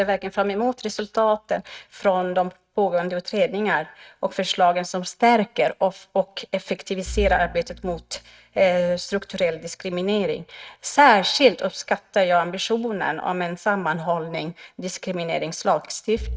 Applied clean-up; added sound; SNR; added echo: neural mask model RNNoise.